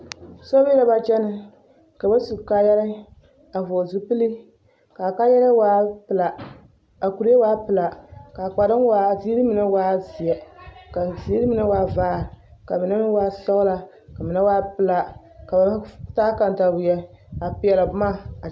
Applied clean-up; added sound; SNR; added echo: none; none; none; none.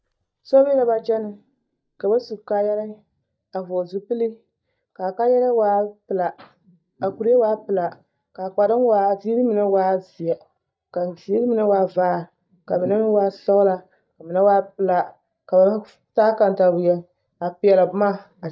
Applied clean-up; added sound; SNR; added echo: neural mask model DeepFilterNet 3.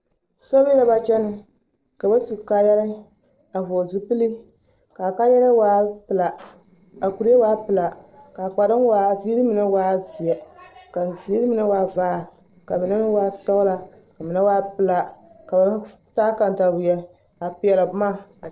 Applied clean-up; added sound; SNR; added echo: neural separator model SepFormer DNS4.